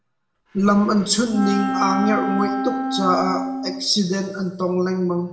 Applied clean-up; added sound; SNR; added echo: none; Wind instrument, woodwind instrument; 4 dB; reverberation time 0.8 s.